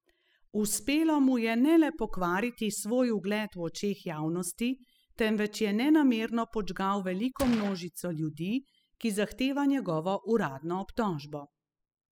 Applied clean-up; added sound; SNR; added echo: classical method spectral subtraction.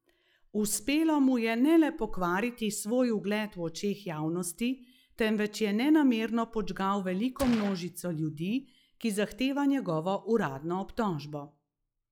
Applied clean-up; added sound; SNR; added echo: classical method log-MMSE.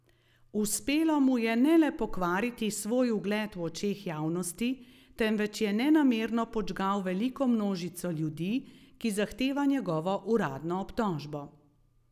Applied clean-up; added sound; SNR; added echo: none; none; none; none.